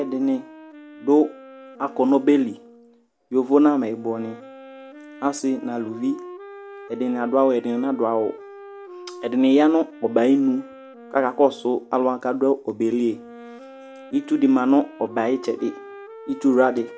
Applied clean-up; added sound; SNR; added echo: none; Wind instrument, woodwind instrument; 19 dB; none.